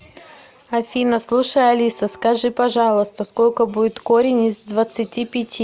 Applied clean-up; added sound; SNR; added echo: none; none; none; none.